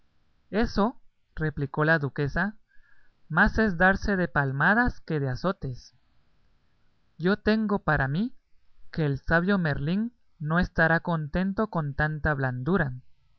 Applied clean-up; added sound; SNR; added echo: none; none; none; none.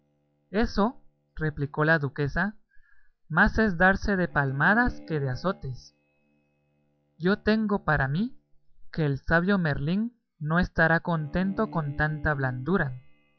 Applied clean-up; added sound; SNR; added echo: classical method log-MMSE.